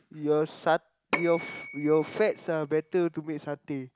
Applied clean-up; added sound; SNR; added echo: none; Bell / Telephone; 10 dB; none.